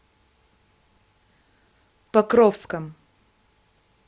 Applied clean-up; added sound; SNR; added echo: none; none; none; none.